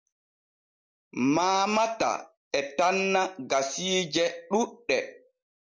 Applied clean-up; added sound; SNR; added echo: none; none; none; none.